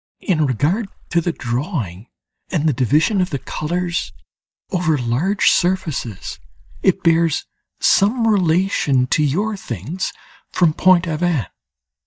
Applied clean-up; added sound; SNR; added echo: neural mask model DeepFilterNet 3.